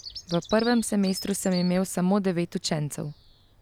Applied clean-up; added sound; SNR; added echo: none; Bird vocalization, bird call, bird song; 16 dB; none.